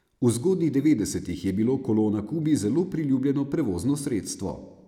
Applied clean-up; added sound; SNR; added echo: none; none; none; none.